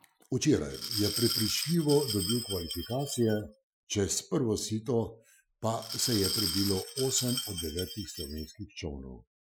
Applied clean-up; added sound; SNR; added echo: classical method Wiener filter.